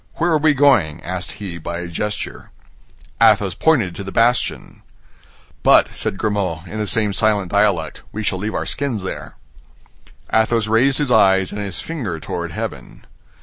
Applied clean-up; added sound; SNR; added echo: none; none; none; none.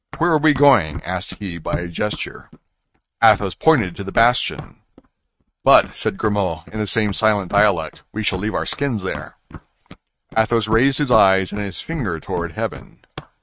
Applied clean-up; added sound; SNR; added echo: neural mask model RNNoise.